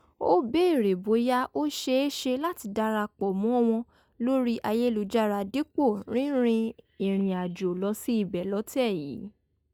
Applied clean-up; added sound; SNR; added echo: neural mask model DeepFilterNet 3.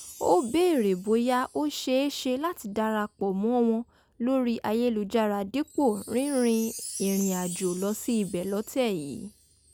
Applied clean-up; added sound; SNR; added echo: none; Wind chime; 18 dB; none.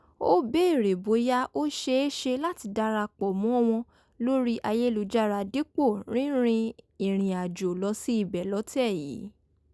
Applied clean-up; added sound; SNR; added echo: none; none; none; none.